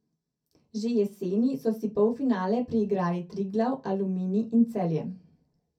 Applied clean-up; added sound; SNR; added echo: none; none; none; reverberation time 0.3 s.